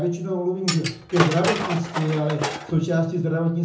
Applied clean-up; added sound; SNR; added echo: none; Tools; 5 dB; reverberation time 0.6 s.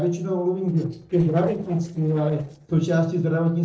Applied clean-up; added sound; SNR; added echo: neural separator model SepFormer DNS4.